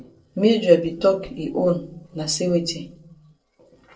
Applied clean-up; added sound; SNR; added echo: neural separator model SepFormer DNS4.